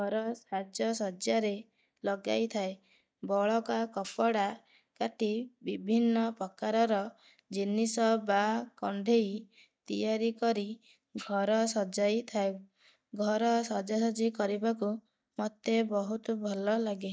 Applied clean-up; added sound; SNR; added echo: neural mask model DeepFilterNet 3.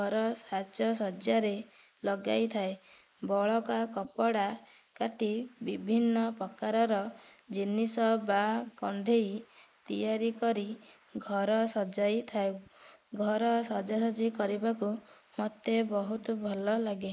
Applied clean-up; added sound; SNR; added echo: neural mask model Resemble Enhance denoiser.